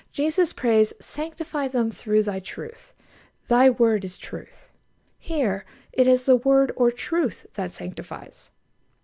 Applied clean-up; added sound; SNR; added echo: none; none; none; none.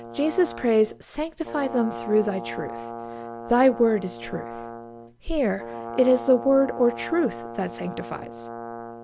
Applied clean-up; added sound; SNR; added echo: none; Brass instrument; 11 dB; none.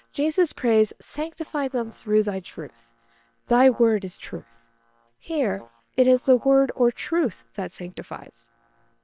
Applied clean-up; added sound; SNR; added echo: neural separator model SepFormer WHAM!.